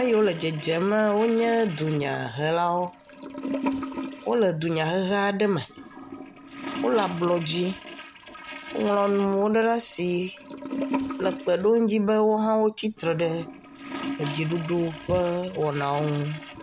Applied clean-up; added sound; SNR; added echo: none; Toilet flush / Gurgling; 11 dB; none.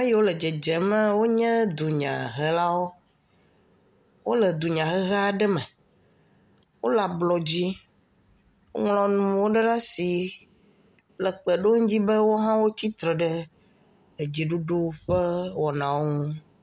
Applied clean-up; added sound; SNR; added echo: none; none; none; none.